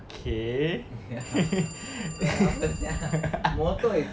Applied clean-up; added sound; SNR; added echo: none; Telephone; 18 dB; none.